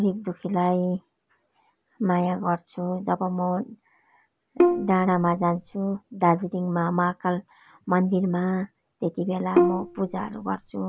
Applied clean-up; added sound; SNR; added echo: none; Bowed string instrument; -1 dB; none.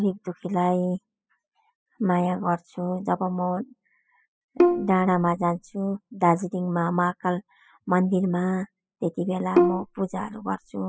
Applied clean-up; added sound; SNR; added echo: classical method spectral subtraction.